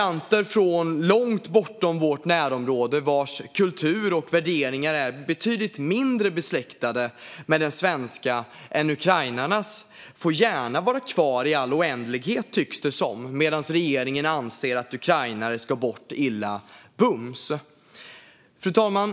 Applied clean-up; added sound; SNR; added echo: none; none; none; none.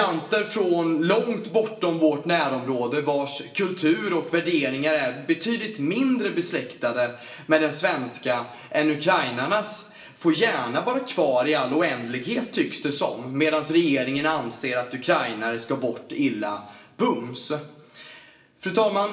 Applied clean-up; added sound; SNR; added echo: none; none; none; reverberation time 0.7 s.